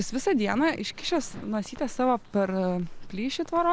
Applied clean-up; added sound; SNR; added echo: none; Crackle; 14 dB; none.